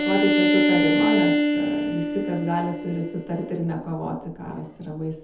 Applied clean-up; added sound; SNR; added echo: none; Bowed string instrument; -4 dB; reverberation time 0.7 s.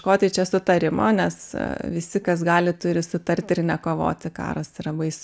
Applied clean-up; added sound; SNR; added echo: none; none; none; none.